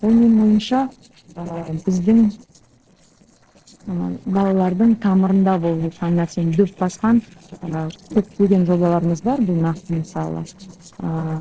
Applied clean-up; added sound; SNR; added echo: neural separator model SepFormer DNS4.